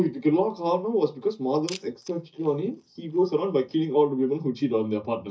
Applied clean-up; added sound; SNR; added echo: neural mask model DeepFilterNet 3.